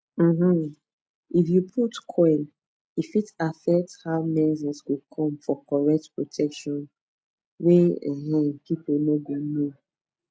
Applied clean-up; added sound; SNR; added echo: none; none; none; none.